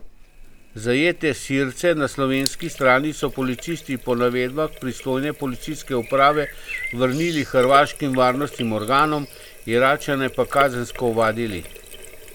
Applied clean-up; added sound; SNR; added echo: none; Bird + Sink (filling or washing); 15 dB; none.